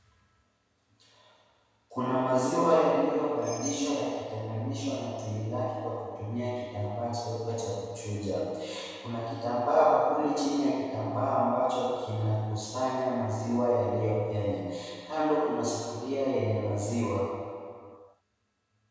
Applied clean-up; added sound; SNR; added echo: none; Bell; 13 dB; reverberation time 1.9 s.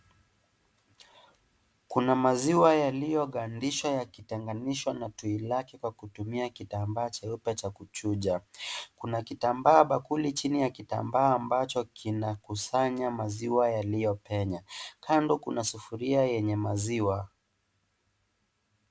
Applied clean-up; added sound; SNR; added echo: none; none; none; none.